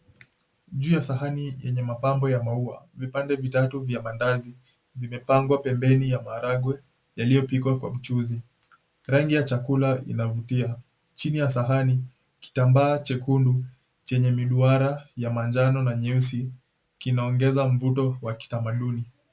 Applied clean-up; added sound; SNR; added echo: none; none; none; none.